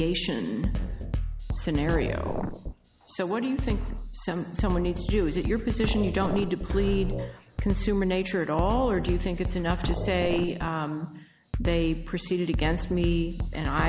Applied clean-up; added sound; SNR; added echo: none; Drum kit; 2 dB; none.